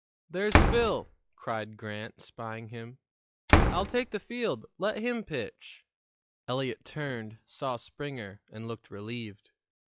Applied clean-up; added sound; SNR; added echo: classical method log-MMSE.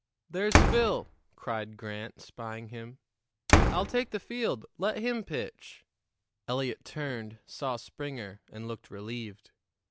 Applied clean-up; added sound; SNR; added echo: none; Slam; -4 dB; none.